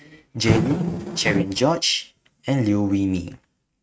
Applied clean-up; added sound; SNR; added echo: neural mask model RNNoise.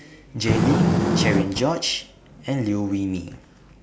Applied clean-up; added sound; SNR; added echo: none; Fire; 0 dB; none.